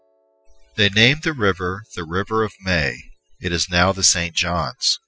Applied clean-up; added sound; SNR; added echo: classical method spectral subtraction.